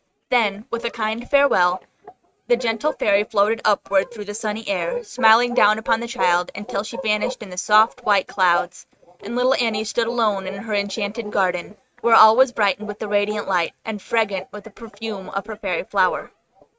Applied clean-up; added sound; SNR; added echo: neural mask model RNNoise.